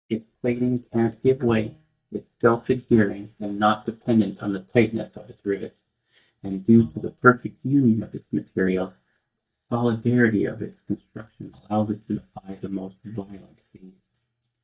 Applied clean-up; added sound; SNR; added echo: neural mask model DeepFilterNet 3.